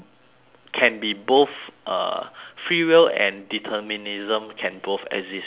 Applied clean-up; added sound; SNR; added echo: none; none; none; none.